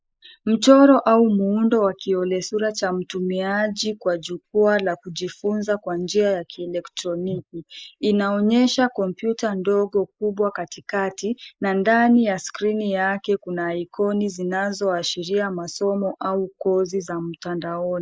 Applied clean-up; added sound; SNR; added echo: neural mask model Resemble Enhance denoiser.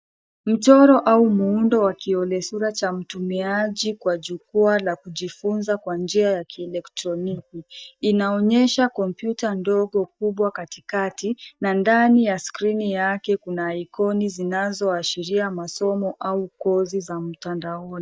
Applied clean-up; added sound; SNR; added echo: neural mask model DeepFilterNet 3.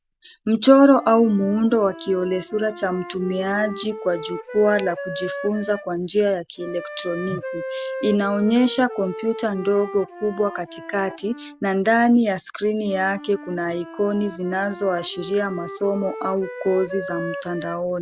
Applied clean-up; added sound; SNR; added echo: none; Wind instrument, woodwind instrument; 13 dB; none.